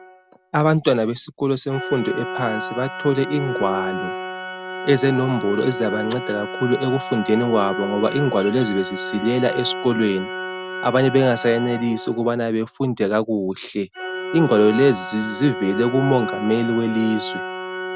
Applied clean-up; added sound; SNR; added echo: none; Organ; 8 dB; none.